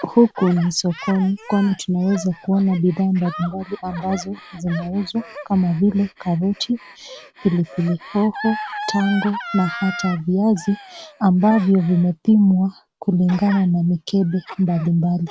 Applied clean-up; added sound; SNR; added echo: none; Gasp; 16 dB; none.